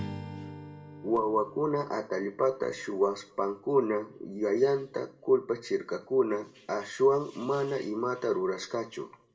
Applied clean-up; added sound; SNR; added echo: none; Strum; 19 dB; reverberation time 0.3 s.